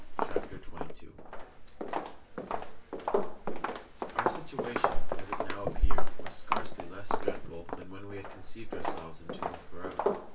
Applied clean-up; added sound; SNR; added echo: none; Walk, footsteps; 8 dB; reverberation time 0.2 s.